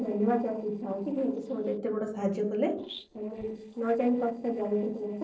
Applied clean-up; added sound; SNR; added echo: neural separator model SepFormer DNS4.